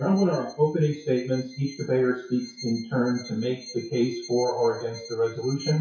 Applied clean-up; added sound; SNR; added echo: classical method WPE with log-MMSE.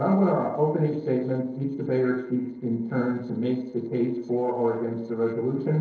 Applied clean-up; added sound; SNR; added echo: neural separator model SepFormer DNS4.